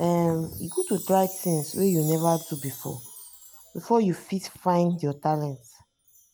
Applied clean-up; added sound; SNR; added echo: none; Chime; 15 dB; none.